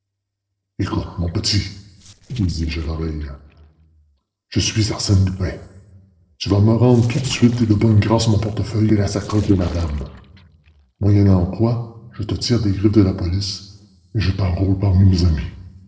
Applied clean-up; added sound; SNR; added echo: neural separator model SepFormer DNS4.